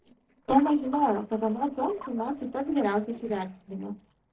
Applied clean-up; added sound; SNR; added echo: neural separator model SepFormer DNS4.